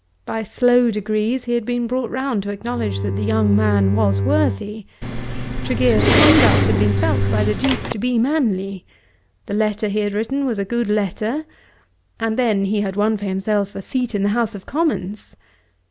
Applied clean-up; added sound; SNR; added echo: none; Respiratory sounds + Bowed string instrument; -2 dB; none.